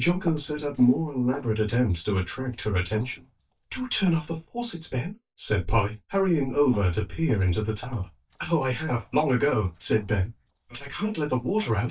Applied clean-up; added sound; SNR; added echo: neural mask model DeepFilterNet 3.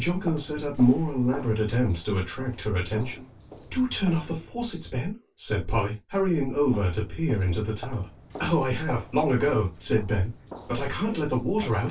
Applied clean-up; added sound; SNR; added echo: none; Walk, footsteps; 19 dB; reverberation time 0.1 s.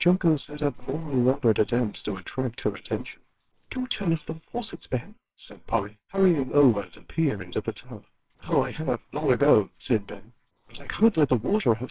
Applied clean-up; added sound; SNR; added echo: neural separator model SepFormer WHAMR!.